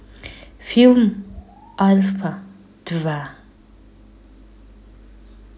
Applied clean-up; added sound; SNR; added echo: none; none; none; none.